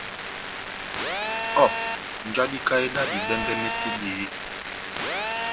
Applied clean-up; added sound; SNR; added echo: none; Telephone; 2 dB; none.